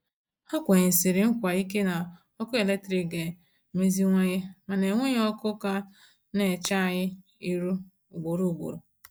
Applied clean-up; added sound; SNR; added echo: neural mask model DeepFilterNet 3.